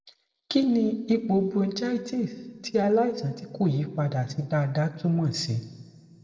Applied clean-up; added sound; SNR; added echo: none; none; none; reverberation time 1.5 s.